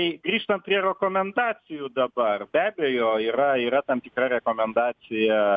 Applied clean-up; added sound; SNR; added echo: none; none; none; none.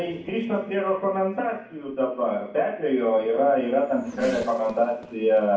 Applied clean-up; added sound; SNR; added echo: none; Race car, auto racing / Accelerating, revving, vroom; 20 dB; reverberation time 0.6 s.